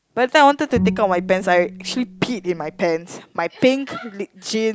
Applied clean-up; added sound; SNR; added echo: none; Bowed string instrument; 8 dB; none.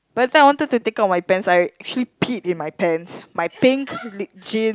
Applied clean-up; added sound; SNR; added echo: none; none; none; none.